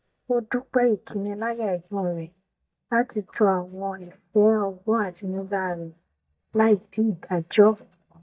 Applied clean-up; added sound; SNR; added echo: neural mask model DeepFilterNet 3.